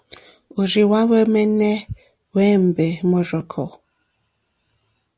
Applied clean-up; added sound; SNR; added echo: none; none; none; none.